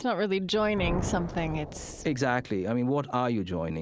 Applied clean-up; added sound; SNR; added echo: none; Thunder; 10 dB; none.